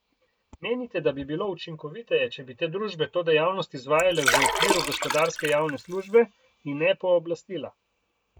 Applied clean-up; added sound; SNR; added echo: none; Liquid; 0 dB; none.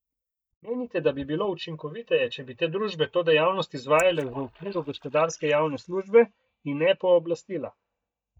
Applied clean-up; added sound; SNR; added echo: neural mask model DeepFilterNet 3.